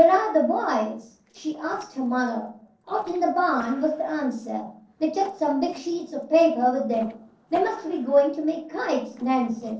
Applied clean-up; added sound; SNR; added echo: neural separator model SepFormer DNS4.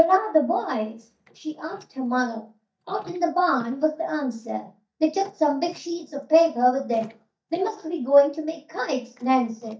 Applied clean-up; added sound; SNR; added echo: neural mask model DeepFilterNet 3.